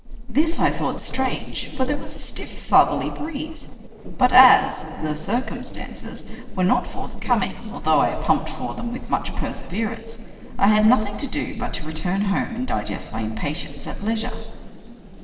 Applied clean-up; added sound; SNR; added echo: neural separator model SepFormer DNS4.